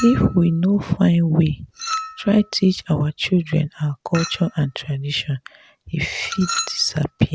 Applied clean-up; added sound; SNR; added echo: none; Chink, clink; 14 dB; none.